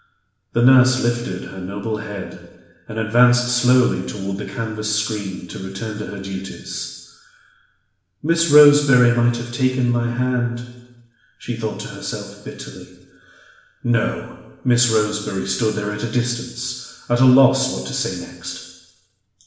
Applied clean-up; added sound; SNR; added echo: none; none; none; reverberation time 0.9 s.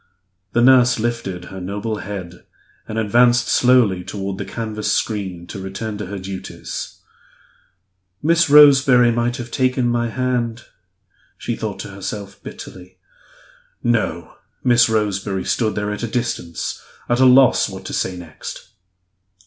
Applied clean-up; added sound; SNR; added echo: none; none; none; none.